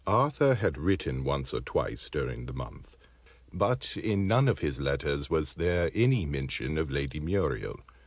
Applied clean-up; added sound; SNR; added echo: none; none; none; none.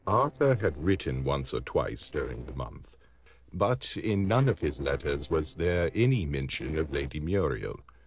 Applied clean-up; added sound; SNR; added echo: neural separator model SepFormer DNS4.